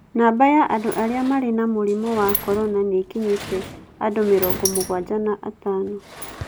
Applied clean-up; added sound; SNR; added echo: none; Sliding door; 11 dB; none.